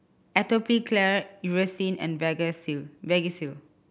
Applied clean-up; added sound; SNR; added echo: none; none; none; none.